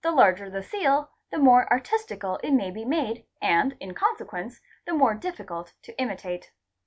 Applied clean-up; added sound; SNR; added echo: none; none; none; none.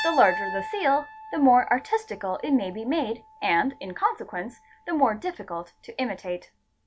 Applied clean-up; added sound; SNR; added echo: none; Piano; 14 dB; none.